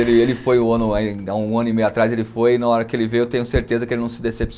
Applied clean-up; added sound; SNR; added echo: none; none; none; none.